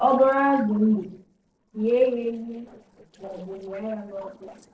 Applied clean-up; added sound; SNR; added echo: neural separator model SepFormer DNS4.